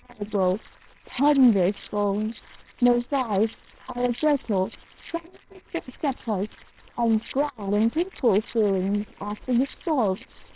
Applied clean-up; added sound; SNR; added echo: neural separator model SepFormer WHAMR!.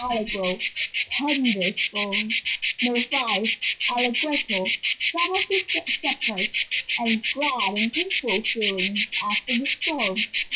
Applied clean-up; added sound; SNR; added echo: classical method WPE with log-MMSE.